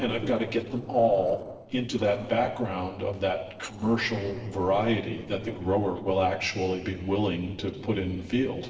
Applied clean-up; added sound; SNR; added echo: neural separator model SepFormer DNS4.